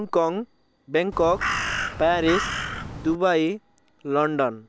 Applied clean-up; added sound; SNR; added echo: none; Crow; 4 dB; none.